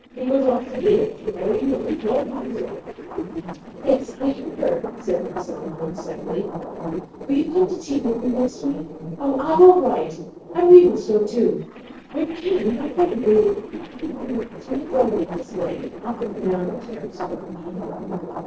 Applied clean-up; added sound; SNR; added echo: neural separator model SepFormer DNS4.